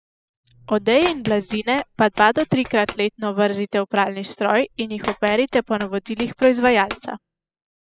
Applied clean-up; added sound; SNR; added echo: classical method spectral subtraction.